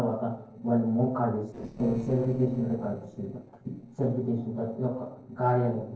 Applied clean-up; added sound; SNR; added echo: neural separator model SepFormer DNS4.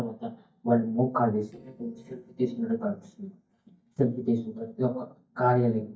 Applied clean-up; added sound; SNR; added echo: neural mask model DeepFilterNet 3.